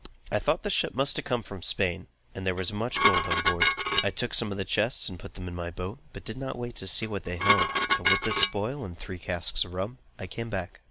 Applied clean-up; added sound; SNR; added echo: none; Dishes, pots, and pans; -4 dB; none.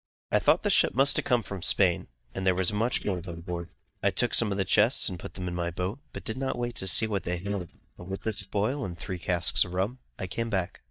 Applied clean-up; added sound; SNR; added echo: neural mask model DeepFilterNet 3.